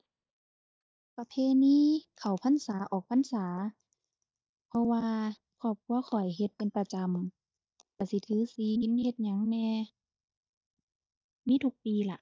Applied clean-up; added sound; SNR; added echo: neural mask model DeepFilterNet 3.